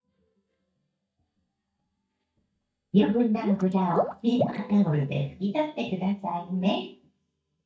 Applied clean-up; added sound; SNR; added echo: neural mask model DeepFilterNet 3.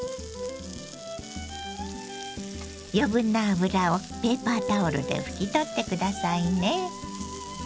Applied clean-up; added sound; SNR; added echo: none; none; none; none.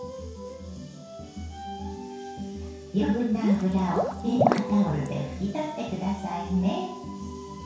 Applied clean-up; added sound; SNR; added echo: none; Water / Liquid; 3 dB; reverberation time 0.6 s.